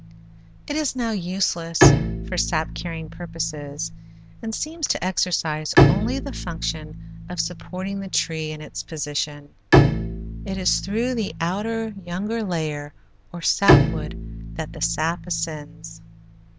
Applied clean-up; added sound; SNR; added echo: none; Bowed string instrument; -2 dB; none.